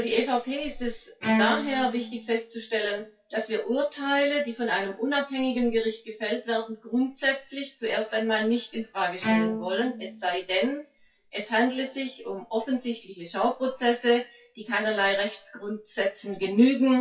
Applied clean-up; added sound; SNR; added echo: classical method WPE with log-MMSE.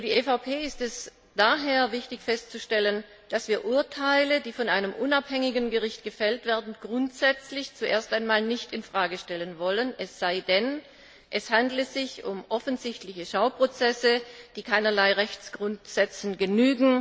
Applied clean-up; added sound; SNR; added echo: none; none; none; none.